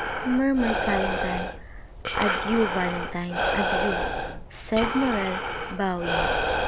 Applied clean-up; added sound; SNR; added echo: none; Breathing; 0 dB; none.